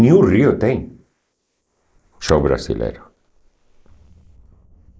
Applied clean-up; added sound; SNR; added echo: neural mask model Resemble Enhance denoiser.